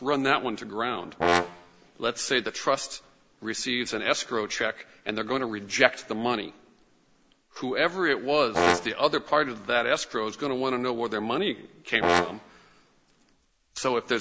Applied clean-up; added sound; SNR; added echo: none; Brass instrument; 2 dB; none.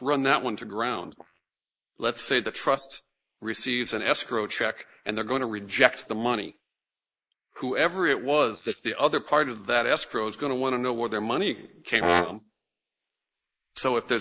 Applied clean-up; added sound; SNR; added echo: neural mask model Resemble Enhance denoiser.